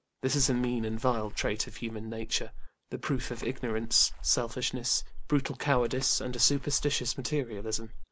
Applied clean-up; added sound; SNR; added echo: none; Water / Splash, splatter; 5 dB; none.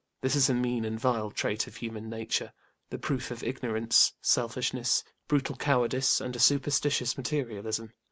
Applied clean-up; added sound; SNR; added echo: none; none; none; none.